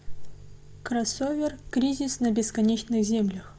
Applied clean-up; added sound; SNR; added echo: none; none; none; none.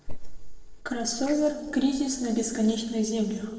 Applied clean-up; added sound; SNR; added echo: neural separator model SepFormer DNS4.